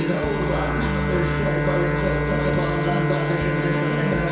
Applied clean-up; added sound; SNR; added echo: none; Bowed string instrument; 1 dB; reverberation time 0.7 s.